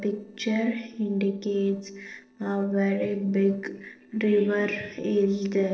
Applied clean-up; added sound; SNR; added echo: neural separator model SepFormer DNS4.